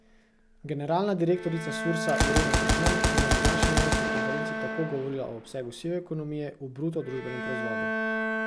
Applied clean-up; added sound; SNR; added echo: none; Bowed string instrument + Gunshot, gunfire; -3 dB; none.